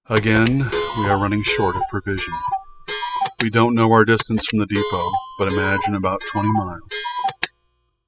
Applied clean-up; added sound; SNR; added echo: classical method spectral subtraction.